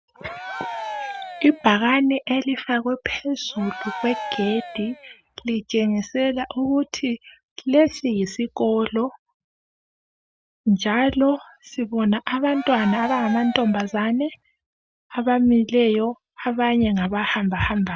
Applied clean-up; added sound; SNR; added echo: none; Cheering; 11 dB; none.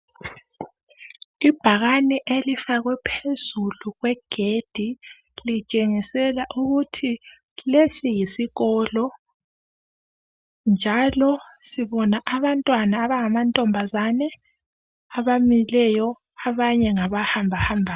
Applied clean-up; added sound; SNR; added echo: none; none; none; none.